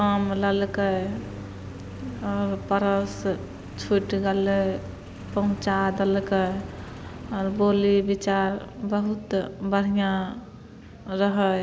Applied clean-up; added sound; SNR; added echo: none; Boat, Water vehicle + Engine; 14 dB; none.